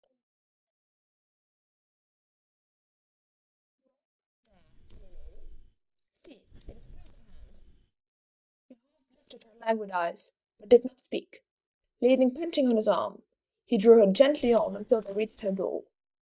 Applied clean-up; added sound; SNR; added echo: neural mask model DeepFilterNet 3.